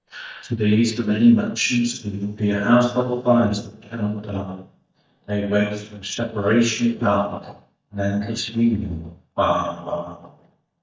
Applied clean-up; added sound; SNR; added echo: neural mask model DeepFilterNet 3.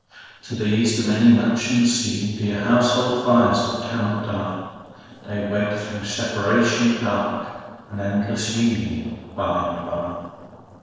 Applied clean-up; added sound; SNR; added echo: neural separator model SepFormer DNS4.